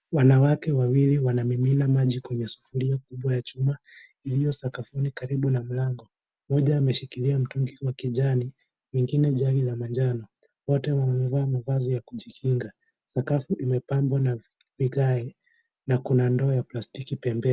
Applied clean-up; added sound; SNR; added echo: none; none; none; none.